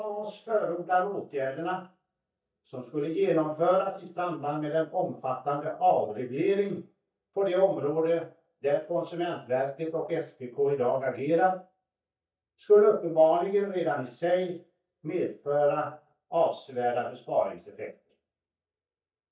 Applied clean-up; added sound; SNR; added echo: neural mask model DeepFilterNet 3.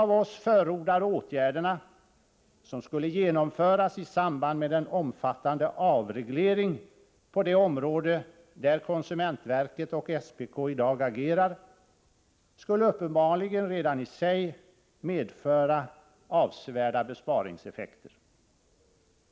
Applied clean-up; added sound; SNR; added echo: none; none; none; none.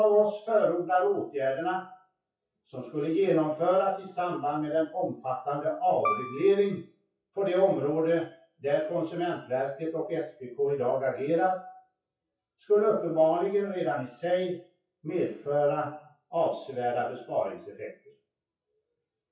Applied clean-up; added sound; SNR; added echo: classical method WPE with log-MMSE.